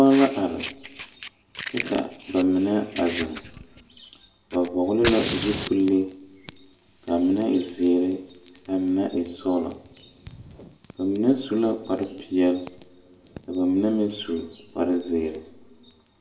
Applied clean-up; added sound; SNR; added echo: none; Fire; 10 dB; reverberation time 0.6 s.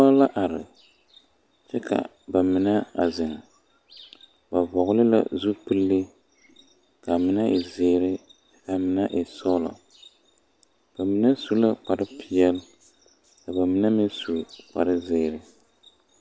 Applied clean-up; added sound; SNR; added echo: none; none; none; none.